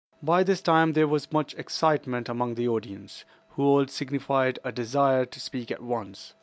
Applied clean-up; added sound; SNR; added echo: none; none; none; none.